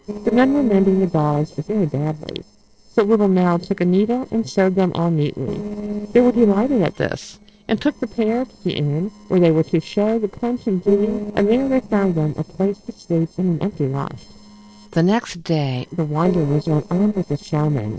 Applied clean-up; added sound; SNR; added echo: neural separator model SepFormer DNS4.